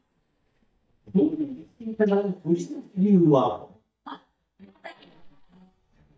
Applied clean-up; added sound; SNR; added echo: neural mask model DeepFilterNet 3.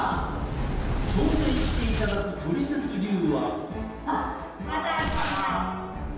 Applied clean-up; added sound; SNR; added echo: none; Boom; 3 dB; reverberation time 1.2 s.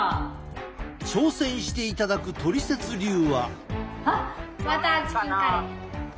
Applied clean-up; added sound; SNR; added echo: none; none; none; none.